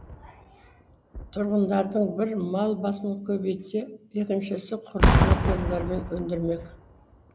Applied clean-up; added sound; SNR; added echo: none; Boom; 0 dB; none.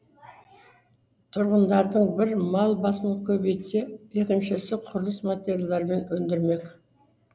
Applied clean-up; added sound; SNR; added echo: none; none; none; none.